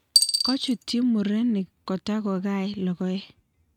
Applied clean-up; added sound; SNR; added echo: neural mask model RNNoise.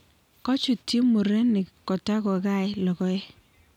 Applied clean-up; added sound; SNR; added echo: none; none; none; none.